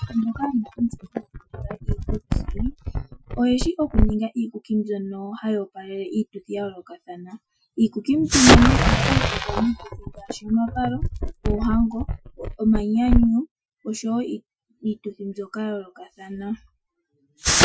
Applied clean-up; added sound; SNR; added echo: classical method Wiener filter.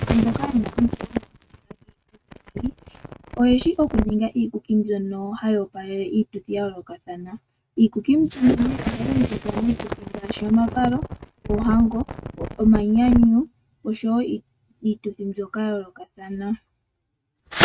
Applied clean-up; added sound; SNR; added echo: neural mask model RNNoise.